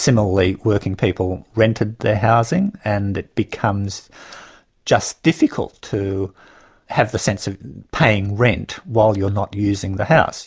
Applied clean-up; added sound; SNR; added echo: none; none; none; none.